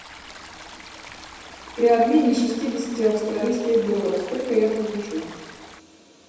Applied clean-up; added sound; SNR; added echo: none; Stream; 18 dB; reverberation time 1.1 s.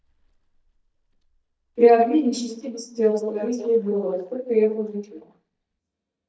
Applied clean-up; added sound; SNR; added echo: neural mask model DeepFilterNet 3.